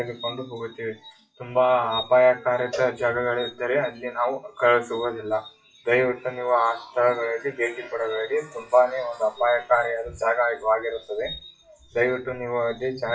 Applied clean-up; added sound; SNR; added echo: classical method WPE with log-MMSE.